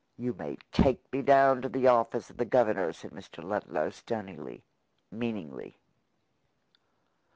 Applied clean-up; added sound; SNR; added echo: none; none; none; none.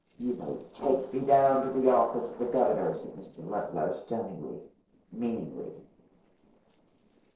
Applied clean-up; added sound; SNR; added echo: neural separator model SepFormer DNS4.